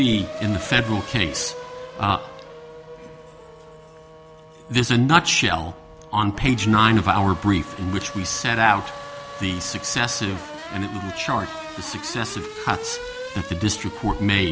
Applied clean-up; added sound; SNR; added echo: none; Race car, auto racing / Accelerating, revving, vroom; 13 dB; none.